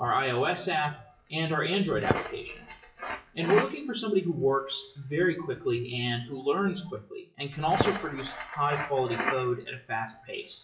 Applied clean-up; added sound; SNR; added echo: classical method WPE with log-MMSE.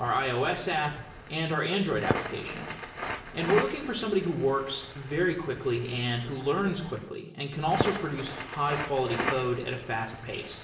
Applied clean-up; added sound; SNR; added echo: none; Crackle; 7 dB; reverberation time 0.7 s.